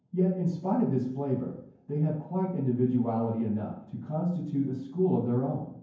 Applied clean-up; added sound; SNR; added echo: none; none; none; reverberation time 0.9 s.